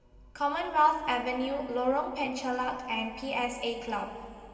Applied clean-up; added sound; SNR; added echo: none; none; none; reverberation time 2.7 s.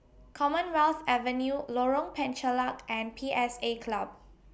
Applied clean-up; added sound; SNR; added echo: none; none; none; none.